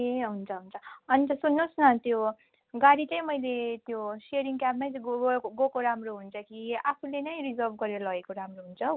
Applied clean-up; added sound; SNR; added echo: none; none; none; none.